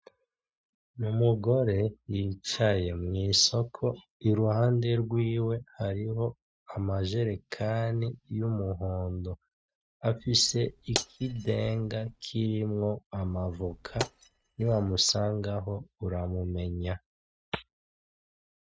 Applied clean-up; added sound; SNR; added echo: neural mask model RNNoise.